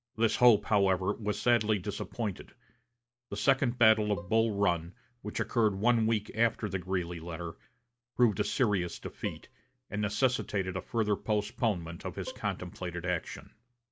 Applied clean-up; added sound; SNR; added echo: none; Bowed string instrument; 18 dB; none.